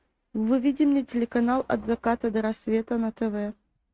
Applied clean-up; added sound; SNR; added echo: neural mask model RNNoise.